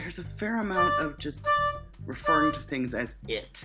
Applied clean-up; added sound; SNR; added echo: none; Wind instrument, woodwind instrument; -4 dB; none.